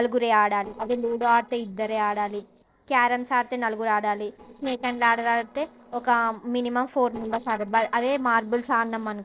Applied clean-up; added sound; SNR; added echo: neural separator model SepFormer DNS4.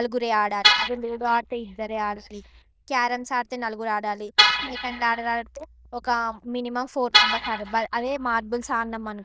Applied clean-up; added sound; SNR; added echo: neural diffusion model UNIVERSE++.